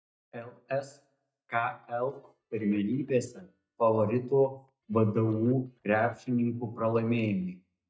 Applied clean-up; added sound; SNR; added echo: neural mask model DeepFilterNet 3.